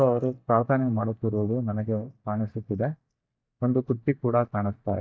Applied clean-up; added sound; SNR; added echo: neural mask model DeepFilterNet 3.